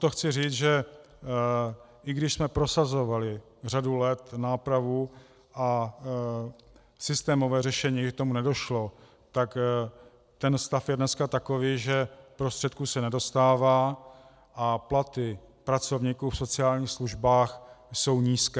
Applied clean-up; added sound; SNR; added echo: none; none; none; none.